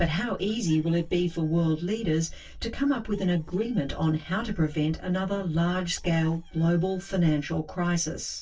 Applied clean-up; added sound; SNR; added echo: neural separator model SepFormer DNS4.